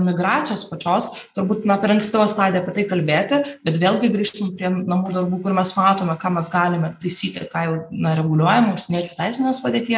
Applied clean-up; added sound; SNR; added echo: neural mask model Resemble Enhance denoiser.